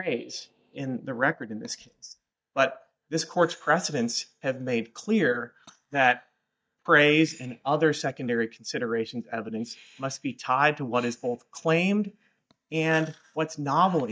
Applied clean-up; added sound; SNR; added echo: neural mask model DeepFilterNet 3.